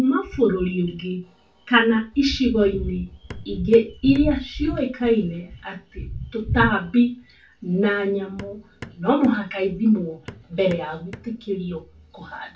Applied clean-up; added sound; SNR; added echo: none; Hammer; 20 dB; reverberation time 0.2 s.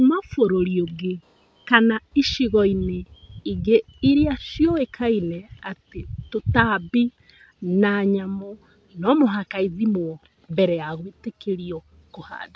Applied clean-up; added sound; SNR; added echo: none; none; none; none.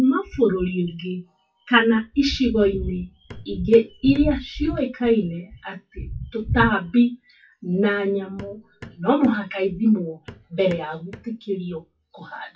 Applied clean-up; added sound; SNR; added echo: classical method WPE with log-MMSE.